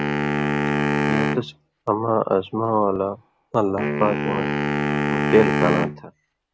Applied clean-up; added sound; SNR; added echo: none; Wind instrument, woodwind instrument; 0 dB; none.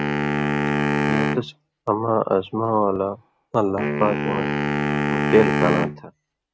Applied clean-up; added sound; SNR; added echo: neural mask model RNNoise.